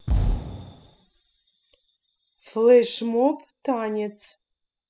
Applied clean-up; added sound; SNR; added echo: classical method spectral subtraction.